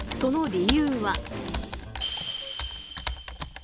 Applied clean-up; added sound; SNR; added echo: none; Computer keyboard; 6 dB; none.